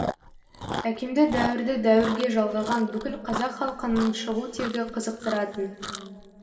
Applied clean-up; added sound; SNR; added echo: none; Chewing, mastication; 10 dB; reverberation time 2.3 s.